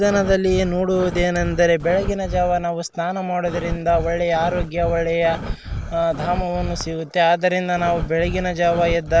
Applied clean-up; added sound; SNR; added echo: none; Breathing; 9 dB; none.